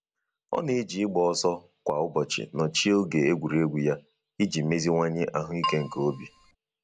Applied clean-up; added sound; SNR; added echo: none; Keyboard (musical); 7 dB; none.